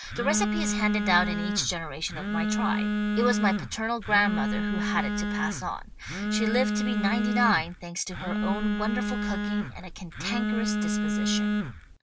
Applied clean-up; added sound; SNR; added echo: none; Telephone; -2 dB; none.